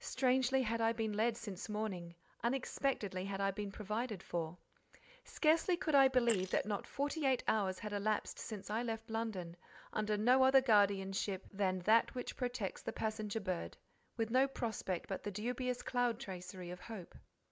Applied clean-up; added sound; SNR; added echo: neural mask model Resemble Enhance denoiser.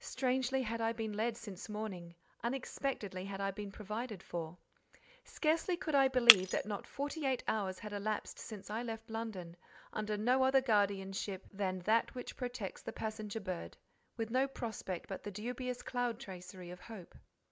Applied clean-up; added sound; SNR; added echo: none; Shatter; 0 dB; none.